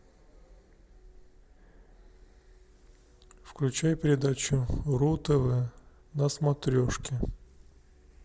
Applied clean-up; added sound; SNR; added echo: none; none; none; none.